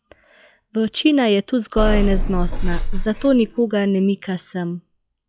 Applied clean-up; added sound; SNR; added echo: classical method log-MMSE.